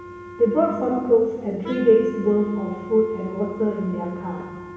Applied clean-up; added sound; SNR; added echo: none; Wind instrument, woodwind instrument; 16 dB; reverberation time 1.0 s.